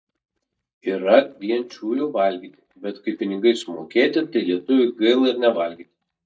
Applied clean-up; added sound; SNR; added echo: neural mask model DeepFilterNet 3.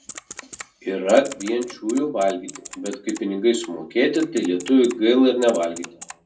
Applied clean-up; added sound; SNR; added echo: none; Typing; 18 dB; reverberation time 0.2 s.